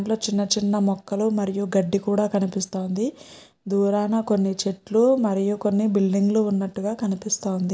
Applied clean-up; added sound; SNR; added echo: none; none; none; none.